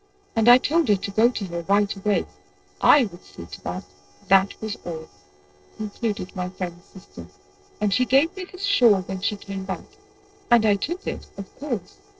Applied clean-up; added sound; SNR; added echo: neural separator model SepFormer DNS4.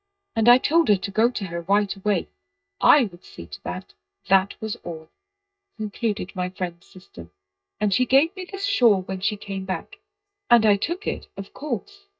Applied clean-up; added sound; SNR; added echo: neural mask model DeepFilterNet 3.